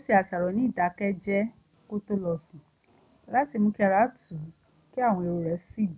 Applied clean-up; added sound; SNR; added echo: none; none; none; none.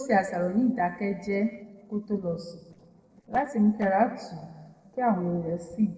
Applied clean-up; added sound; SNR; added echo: neural separator model SepFormer DNS4.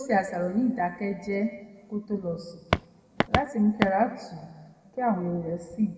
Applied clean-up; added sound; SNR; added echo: none; Walk, footsteps; 0 dB; reverberation time 1.5 s.